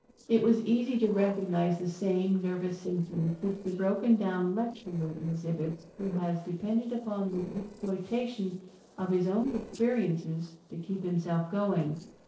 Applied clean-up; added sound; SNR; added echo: neural separator model SepFormer DNS4.